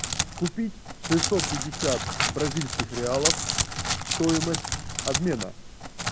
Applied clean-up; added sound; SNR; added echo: none; Crackle; 0 dB; none.